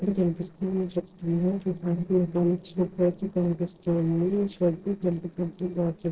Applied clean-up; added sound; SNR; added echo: neural separator model SepFormer DNS4.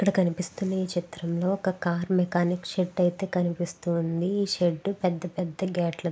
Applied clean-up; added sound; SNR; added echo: none; none; none; none.